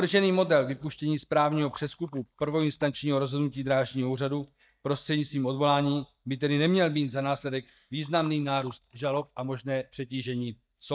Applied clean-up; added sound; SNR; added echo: neural mask model DeepFilterNet 3.